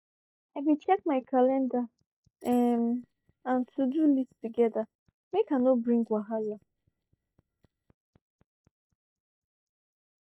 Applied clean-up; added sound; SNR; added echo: neural mask model DeepFilterNet 3.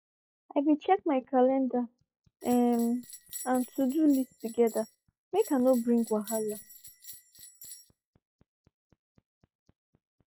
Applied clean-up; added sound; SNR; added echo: classical method log-MMSE.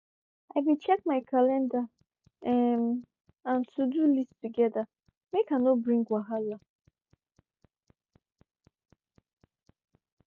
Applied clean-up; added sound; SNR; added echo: none; none; none; none.